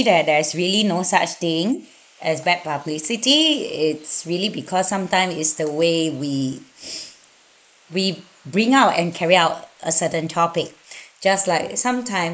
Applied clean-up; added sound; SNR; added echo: neural mask model Resemble Enhance denoiser.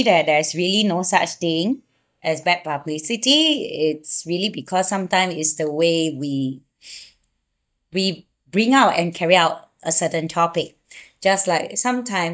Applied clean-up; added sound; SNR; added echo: neural mask model DeepFilterNet 3.